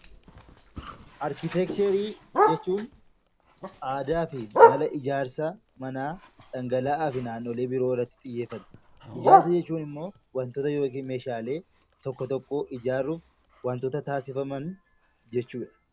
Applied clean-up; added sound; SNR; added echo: none; Bark; -1 dB; none.